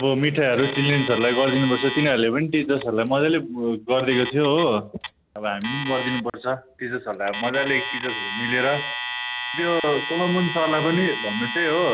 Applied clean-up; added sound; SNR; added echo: none; Alarm; 8 dB; none.